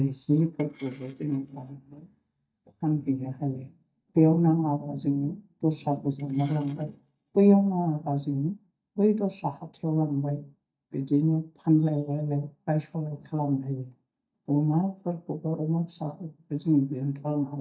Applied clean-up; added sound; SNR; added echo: neural mask model DeepFilterNet 3.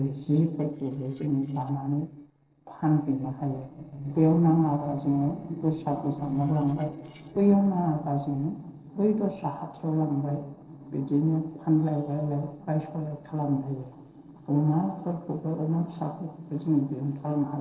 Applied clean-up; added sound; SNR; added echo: neural separator model SepFormer DNS4.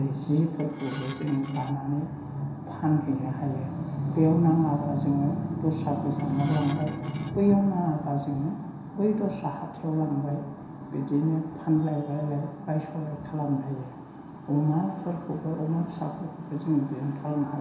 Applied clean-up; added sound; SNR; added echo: none; Dishes, pots, and pans / Glass; 18 dB; reverberation time 0.7 s.